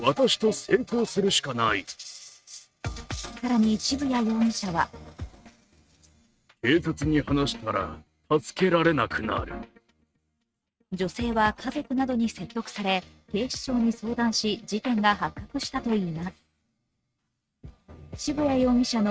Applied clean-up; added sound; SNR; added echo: neural mask model RNNoise.